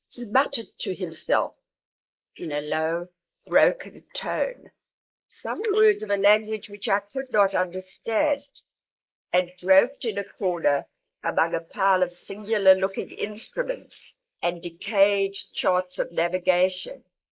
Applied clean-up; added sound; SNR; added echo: neural mask model Resemble Enhance denoiser.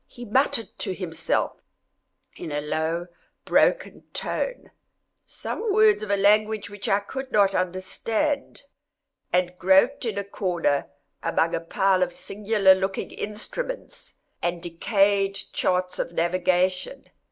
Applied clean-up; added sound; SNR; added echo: none; none; none; none.